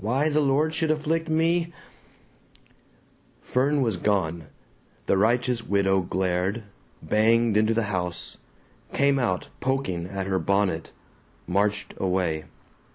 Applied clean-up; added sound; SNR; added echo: none; none; none; none.